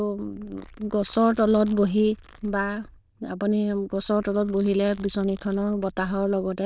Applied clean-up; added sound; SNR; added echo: neural diffusion model UNIVERSE++.